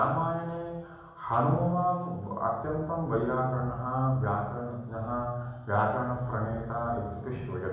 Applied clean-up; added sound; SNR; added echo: none; none; none; reverberation time 1.0 s.